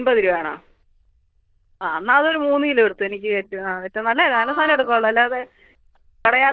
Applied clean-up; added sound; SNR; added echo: neural diffusion model UNIVERSE++.